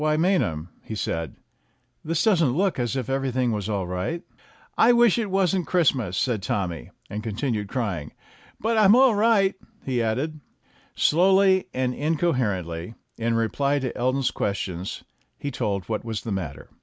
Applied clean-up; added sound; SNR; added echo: none; none; none; none.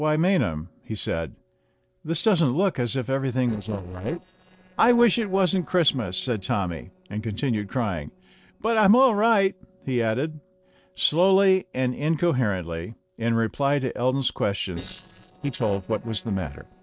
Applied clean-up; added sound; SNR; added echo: neural separator model SepFormer DNS4.